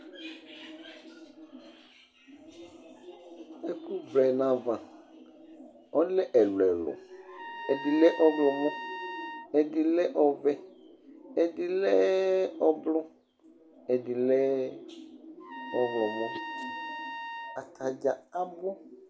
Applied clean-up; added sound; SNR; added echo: none; Trumpet; 11 dB; none.